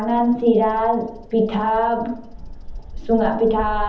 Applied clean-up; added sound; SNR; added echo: none; Bird vocalization, bird call, bird song; 12 dB; reverberation time 0.8 s.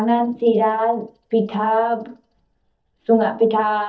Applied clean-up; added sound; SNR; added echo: neural mask model DeepFilterNet 3.